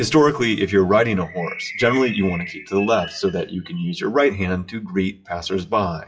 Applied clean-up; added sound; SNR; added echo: classical method WPE with log-MMSE.